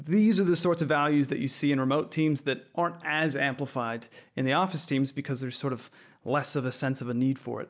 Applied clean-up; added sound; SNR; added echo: none; none; none; none.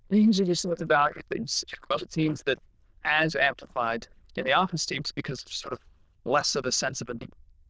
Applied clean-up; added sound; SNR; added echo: neural diffusion model UNIVERSE++.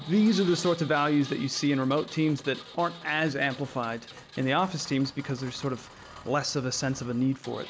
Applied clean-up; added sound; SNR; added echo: none; Engine; 17 dB; none.